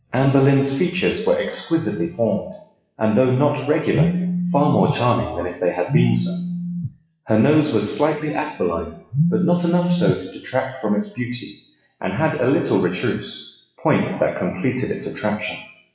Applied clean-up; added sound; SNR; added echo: classical method WPE with log-MMSE.